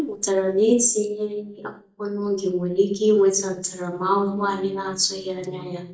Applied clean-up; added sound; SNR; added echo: neural mask model DeepFilterNet 3.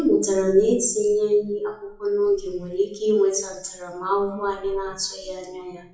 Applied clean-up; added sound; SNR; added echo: classical method WPE with log-MMSE.